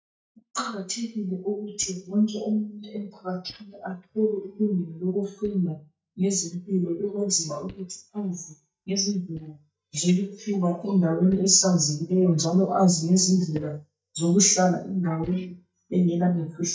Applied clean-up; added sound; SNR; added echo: neural mask model DeepFilterNet 3.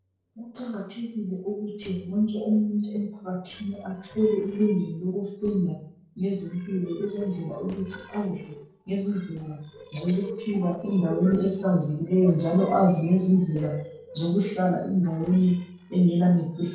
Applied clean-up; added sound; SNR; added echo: neural separator model SepFormer DNS4.